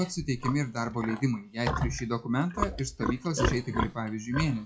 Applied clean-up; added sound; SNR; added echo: classical method WPE with log-MMSE.